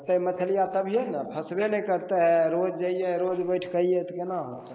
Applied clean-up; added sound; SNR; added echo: neural mask model Resemble Enhance denoiser.